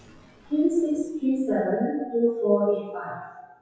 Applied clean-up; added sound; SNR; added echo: classical method WPE with log-MMSE.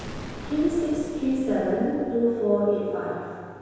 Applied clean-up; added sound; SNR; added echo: none; Explosion; 14 dB; reverberation time 1.9 s.